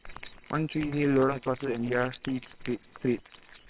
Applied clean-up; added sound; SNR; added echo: neural separator model SepFormer WHAMR!.